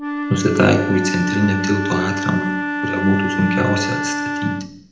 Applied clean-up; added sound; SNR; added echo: none; Wind instrument, woodwind instrument; 3 dB; reverberation time 0.8 s.